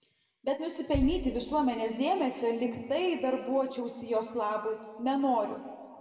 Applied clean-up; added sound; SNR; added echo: none; Bass drum; 12 dB; reverberation time 2.0 s.